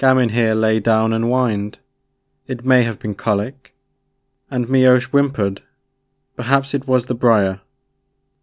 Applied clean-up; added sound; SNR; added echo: none; none; none; none.